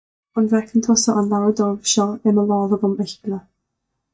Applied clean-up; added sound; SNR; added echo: neural mask model DeepFilterNet 3.